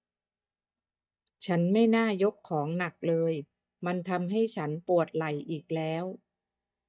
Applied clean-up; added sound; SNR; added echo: neural mask model DeepFilterNet 3.